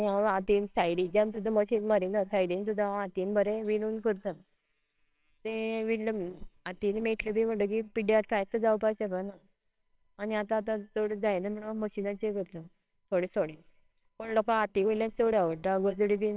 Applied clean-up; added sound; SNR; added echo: neural separator model SepFormer WHAMR!.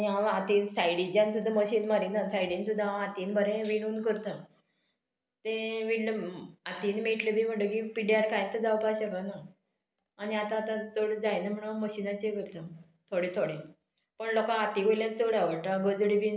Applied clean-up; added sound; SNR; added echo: none; none; none; none.